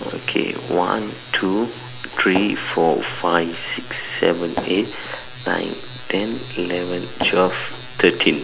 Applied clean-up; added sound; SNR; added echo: none; Fireworks; 11 dB; none.